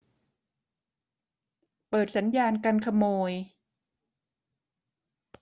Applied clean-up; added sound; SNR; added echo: none; none; none; none.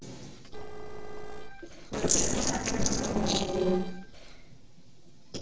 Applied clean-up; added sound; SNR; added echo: neural separator model SepFormer DNS4.